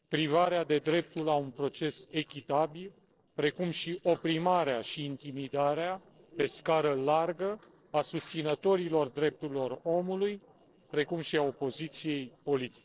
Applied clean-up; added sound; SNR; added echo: neural separator model SepFormer DNS4.